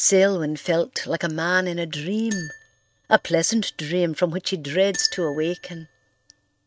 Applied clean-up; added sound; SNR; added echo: neural mask model RNNoise.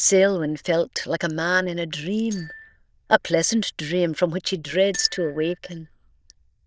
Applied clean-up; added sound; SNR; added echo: neural diffusion model UNIVERSE++.